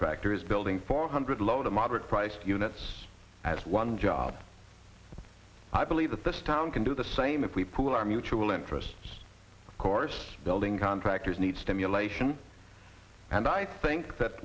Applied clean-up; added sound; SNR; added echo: none; none; none; none.